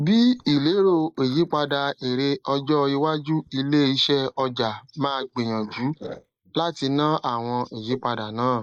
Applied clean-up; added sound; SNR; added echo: neural mask model Resemble Enhance denoiser.